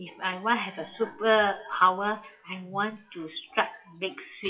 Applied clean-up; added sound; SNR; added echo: classical method WPE with log-MMSE.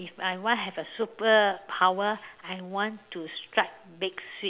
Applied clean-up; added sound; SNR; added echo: none; none; none; none.